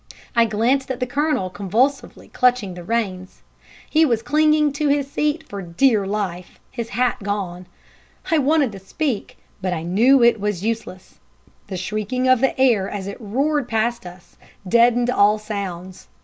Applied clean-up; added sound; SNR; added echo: none; none; none; none.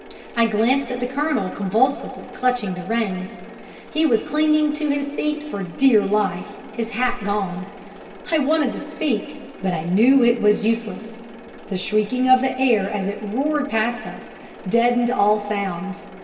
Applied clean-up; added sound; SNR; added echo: none; Mechanisms; 19 dB; reverberation time 2.5 s.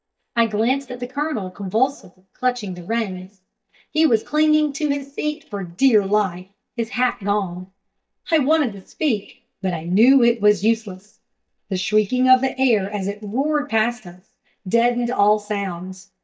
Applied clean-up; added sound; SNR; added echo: neural mask model DeepFilterNet 3.